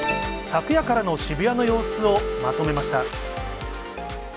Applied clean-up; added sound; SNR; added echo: none; Telephone; 4 dB; none.